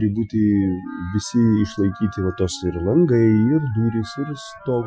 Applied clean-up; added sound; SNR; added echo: classical method Wiener filter.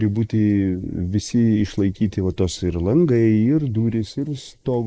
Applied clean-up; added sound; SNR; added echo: neural mask model Resemble Enhance denoiser.